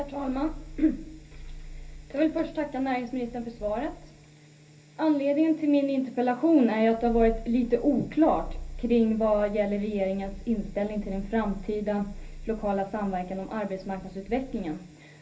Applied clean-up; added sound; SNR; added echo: none; Purr; 14 dB; reverberation time 0.3 s.